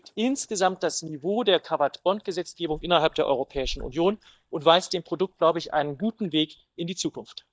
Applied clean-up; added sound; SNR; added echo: neural mask model DeepFilterNet 3.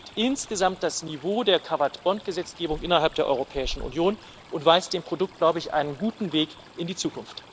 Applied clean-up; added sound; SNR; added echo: none; Stream; 17 dB; none.